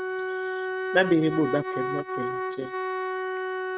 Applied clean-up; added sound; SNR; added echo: neural mask model RNNoise.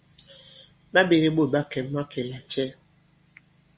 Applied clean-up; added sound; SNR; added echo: none; none; none; none.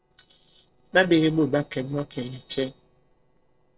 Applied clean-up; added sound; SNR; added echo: neural separator model SepFormer DNS4.